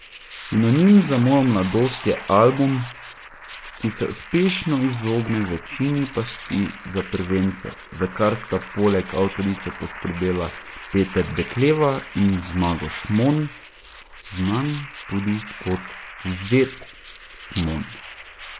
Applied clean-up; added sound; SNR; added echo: neural mask model Resemble Enhance denoiser.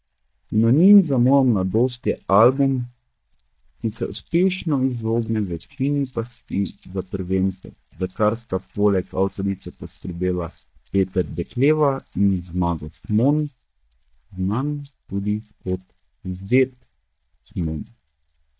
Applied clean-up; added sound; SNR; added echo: neural mask model DeepFilterNet 3.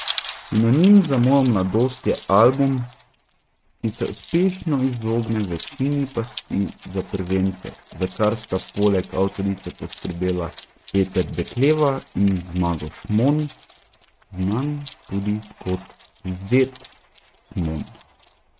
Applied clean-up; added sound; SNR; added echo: neural mask model RNNoise.